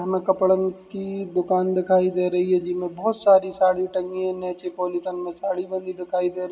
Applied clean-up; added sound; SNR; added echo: none; none; none; reverberation time 0.4 s.